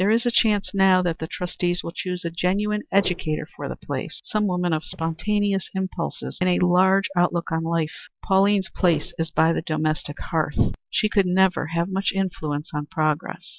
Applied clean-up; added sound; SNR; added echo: neural mask model DeepFilterNet 3.